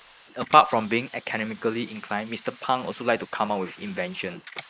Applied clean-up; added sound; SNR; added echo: neural mask model Resemble Enhance denoiser.